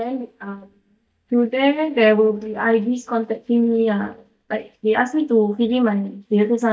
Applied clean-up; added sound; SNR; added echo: neural mask model DeepFilterNet 3.